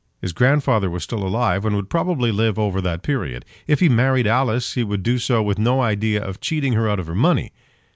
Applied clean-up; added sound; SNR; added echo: none; none; none; none.